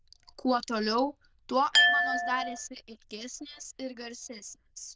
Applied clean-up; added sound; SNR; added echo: neural diffusion model UNIVERSE++.